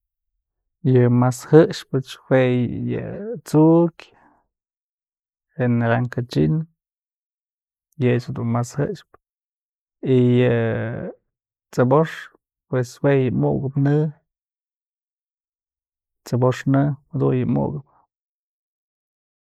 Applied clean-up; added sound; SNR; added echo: neural mask model Resemble Enhance denoiser.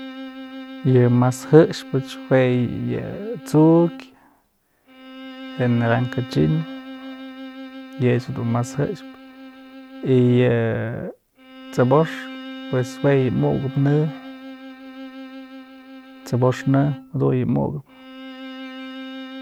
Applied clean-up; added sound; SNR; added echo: none; Bowed string instrument; 15 dB; none.